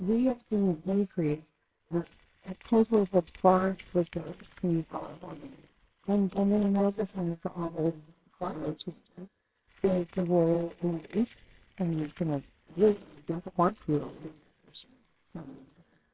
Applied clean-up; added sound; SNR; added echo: neural separator model SepFormer WHAMR!.